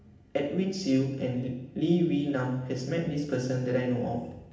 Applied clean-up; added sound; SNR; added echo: none; none; none; reverberation time 0.8 s.